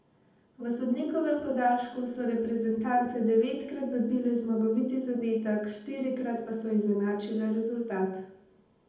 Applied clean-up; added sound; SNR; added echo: none; none; none; reverberation time 0.8 s.